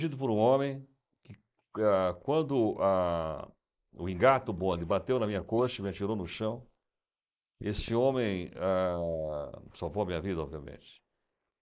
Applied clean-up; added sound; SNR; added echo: neural mask model Resemble Enhance denoiser.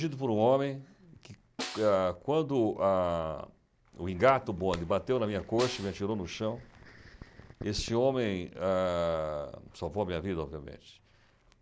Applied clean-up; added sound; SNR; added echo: none; Snare drum; 15 dB; none.